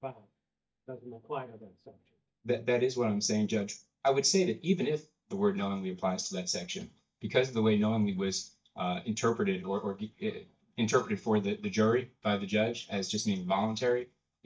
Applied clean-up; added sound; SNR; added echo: neural mask model DeepFilterNet 3.